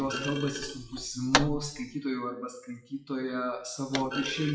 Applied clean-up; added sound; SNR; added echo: classical method WPE with log-MMSE.